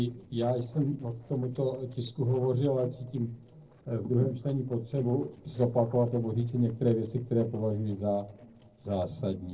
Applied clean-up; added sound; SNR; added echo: neural separator model SepFormer DNS4.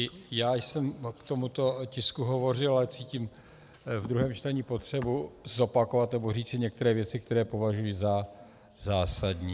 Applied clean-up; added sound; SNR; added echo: none; none; none; none.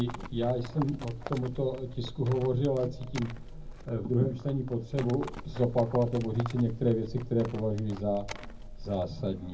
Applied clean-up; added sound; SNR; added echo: none; Livestock, farm animals, working animals; 12 dB; reverberation time 0.4 s.